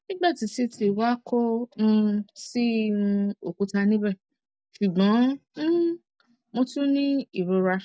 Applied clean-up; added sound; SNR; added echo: none; none; none; none.